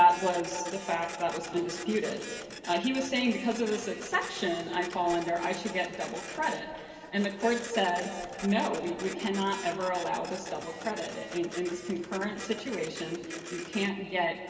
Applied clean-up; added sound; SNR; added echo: none; Printer; 13 dB; reverberation time 2.7 s.